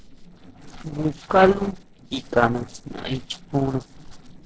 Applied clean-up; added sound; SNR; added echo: neural separator model SepFormer DNS4.